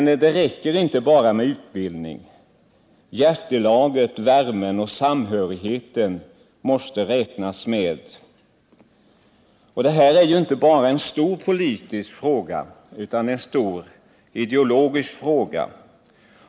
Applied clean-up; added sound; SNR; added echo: none; none; none; none.